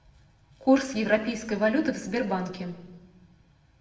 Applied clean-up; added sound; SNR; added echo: none; none; none; reverberation time 0.8 s.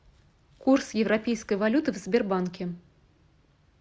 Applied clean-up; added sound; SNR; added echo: none; none; none; none.